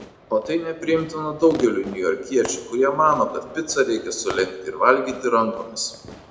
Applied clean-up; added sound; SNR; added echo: none; Fireworks; 17 dB; reverberation time 0.6 s.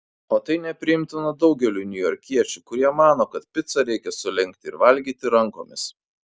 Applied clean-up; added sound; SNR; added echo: none; none; none; none.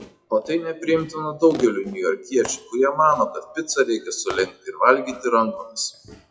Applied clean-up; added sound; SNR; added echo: classical method WPE with log-MMSE.